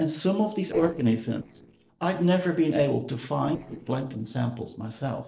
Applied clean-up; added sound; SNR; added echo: neural separator model SepFormer DNS4.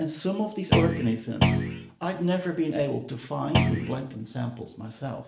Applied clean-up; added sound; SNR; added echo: none; Thump, thud; -4 dB; reverberation time 0.6 s.